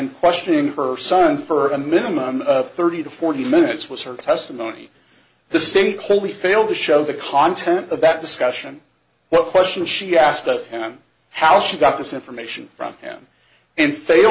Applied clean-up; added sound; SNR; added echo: none; none; none; none.